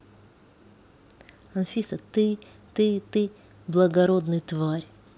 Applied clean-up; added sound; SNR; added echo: none; none; none; none.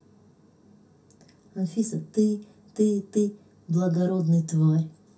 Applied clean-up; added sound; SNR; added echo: none; none; none; reverberation time 0.3 s.